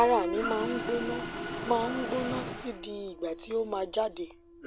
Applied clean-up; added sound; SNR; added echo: none; Mechanisms + Piano; 6 dB; none.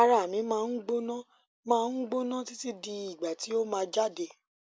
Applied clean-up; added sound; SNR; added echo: none; none; none; none.